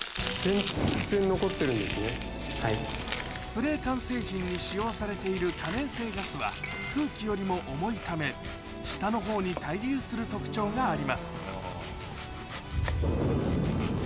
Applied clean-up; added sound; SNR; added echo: none; Domestic sounds, home sounds; 10 dB; none.